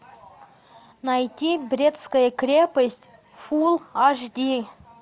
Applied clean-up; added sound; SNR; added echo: none; none; none; none.